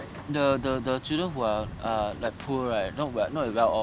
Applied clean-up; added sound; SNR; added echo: none; Truck; 14 dB; none.